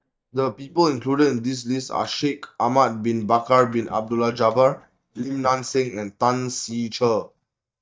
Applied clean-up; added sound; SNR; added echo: neural mask model DeepFilterNet 3.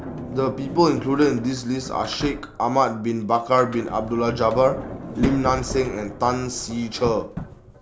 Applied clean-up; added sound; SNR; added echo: none; Sliding door; 11 dB; none.